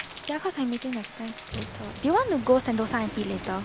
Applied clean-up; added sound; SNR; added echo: none; Rain + Fire; 11 dB; none.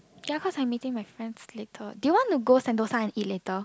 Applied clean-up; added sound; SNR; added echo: none; none; none; none.